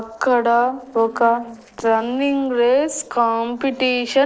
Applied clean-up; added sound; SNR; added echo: neural separator model SepFormer DNS4.